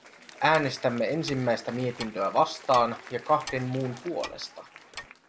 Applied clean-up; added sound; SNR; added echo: none; Applause + Clock; 16 dB; none.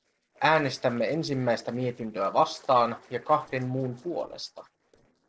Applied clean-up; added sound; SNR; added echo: neural separator model SepFormer DNS4.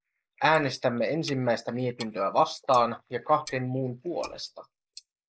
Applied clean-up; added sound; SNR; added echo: neural mask model Resemble Enhance denoiser.